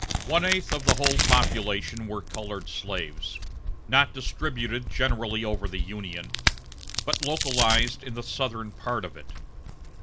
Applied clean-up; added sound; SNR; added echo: none; Crack; 0 dB; none.